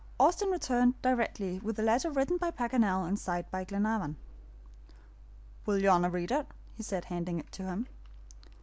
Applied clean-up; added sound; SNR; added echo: none; none; none; none.